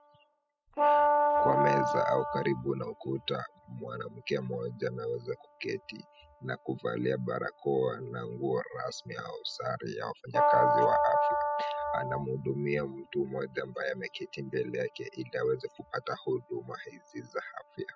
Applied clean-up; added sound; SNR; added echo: classical method spectral subtraction.